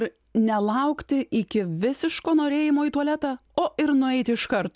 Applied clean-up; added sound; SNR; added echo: none; none; none; none.